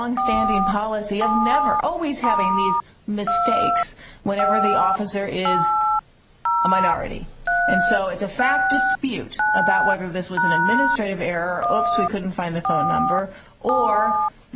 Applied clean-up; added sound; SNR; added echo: none; Telephone; -3 dB; none.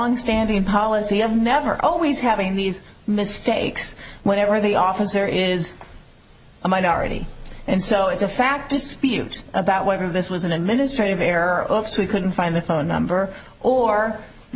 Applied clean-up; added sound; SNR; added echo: none; none; none; none.